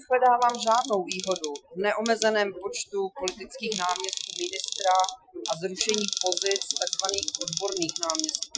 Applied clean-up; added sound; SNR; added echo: classical method Wiener filter.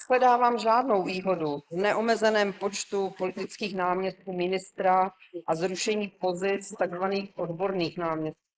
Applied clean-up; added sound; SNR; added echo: neural mask model Resemble Enhance denoiser.